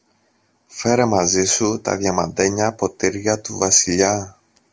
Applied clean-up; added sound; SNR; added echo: none; none; none; none.